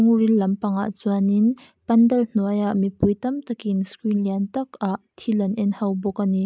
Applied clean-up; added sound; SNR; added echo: none; none; none; none.